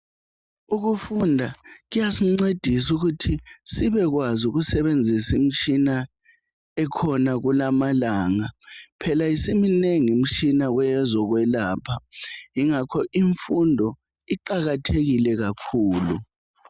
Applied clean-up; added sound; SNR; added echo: none; none; none; none.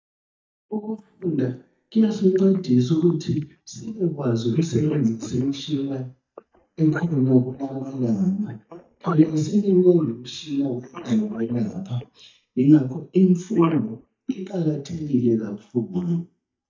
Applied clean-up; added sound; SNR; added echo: neural mask model DeepFilterNet 3.